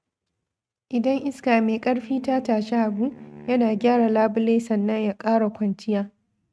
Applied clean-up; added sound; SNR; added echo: neural mask model RNNoise.